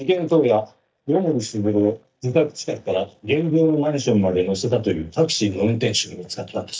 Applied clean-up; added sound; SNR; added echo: neural mask model DeepFilterNet 3.